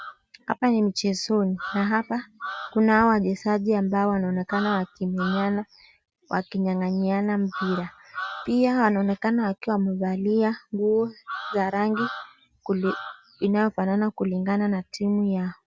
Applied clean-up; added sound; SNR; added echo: none; none; none; none.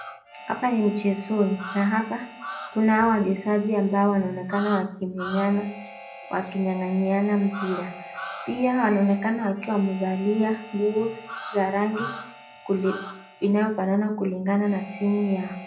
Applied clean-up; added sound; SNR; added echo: none; Harmonica; 19 dB; reverberation time 0.4 s.